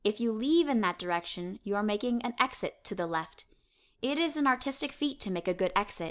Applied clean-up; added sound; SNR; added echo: none; none; none; none.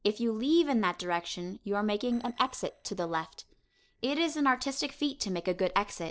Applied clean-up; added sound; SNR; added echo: neural separator model SepFormer DNS4.